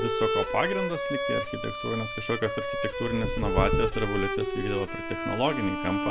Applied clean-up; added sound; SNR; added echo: none; Knock / Wood + Bowed string instrument; -1 dB; none.